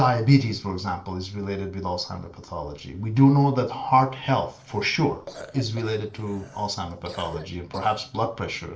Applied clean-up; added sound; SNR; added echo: neural separator model SepFormer DNS4.